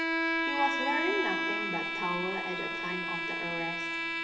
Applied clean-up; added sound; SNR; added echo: none; Bowed string instrument; -4 dB; reverberation time 2.4 s.